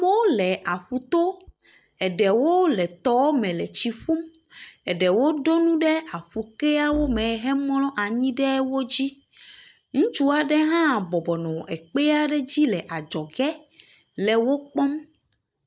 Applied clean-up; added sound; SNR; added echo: neural mask model DeepFilterNet 3.